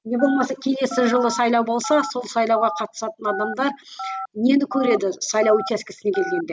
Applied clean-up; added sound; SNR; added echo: none; Telephone; 11 dB; none.